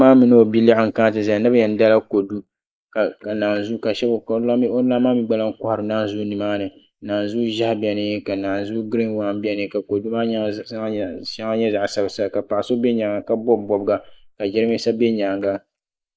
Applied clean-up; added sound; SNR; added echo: neural mask model Resemble Enhance denoiser.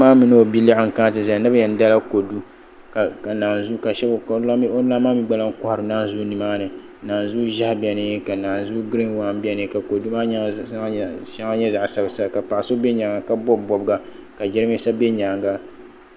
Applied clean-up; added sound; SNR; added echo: none; none; none; none.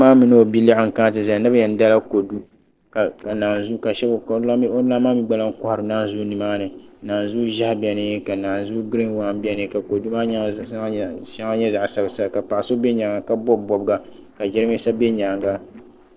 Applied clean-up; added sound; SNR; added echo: neural separator model SepFormer DNS4.